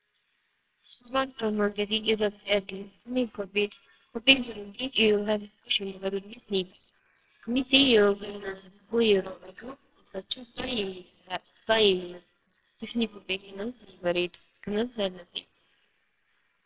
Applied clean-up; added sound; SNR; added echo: neural separator model SepFormer WHAMR!.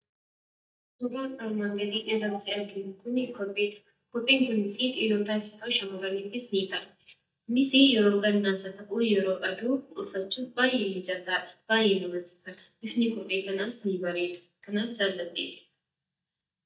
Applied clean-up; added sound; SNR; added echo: neural mask model DeepFilterNet 3.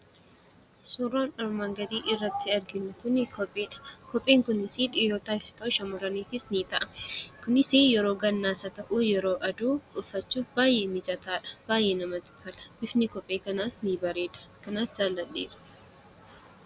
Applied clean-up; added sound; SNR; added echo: none; none; none; none.